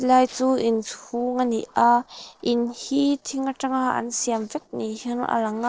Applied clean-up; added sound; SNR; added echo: neural separator model SepFormer DNS4.